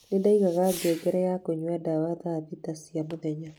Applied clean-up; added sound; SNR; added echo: none; Fireworks; 20 dB; none.